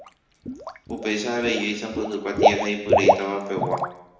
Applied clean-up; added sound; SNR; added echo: none; Water / Liquid; -3 dB; reverberation time 0.9 s.